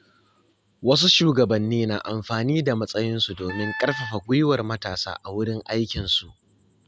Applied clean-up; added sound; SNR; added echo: none; Wind instrument, woodwind instrument; 11 dB; none.